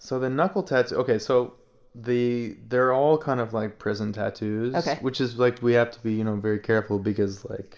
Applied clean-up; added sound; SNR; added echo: none; none; none; reverberation time 0.5 s.